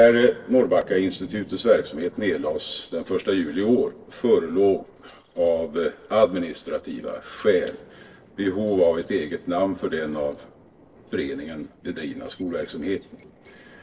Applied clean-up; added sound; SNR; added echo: neural separator model SepFormer DNS4.